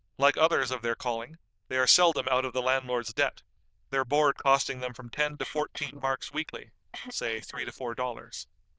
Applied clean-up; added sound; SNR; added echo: neural diffusion model UNIVERSE++.